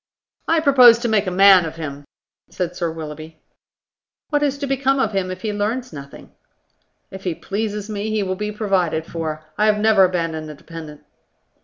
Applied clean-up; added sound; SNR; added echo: none; none; none; none.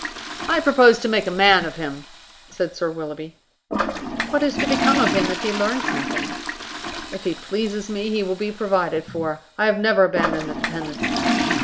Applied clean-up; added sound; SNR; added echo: none; Toilet flush; 5 dB; none.